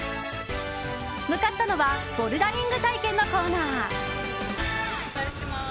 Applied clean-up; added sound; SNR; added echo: none; none; none; none.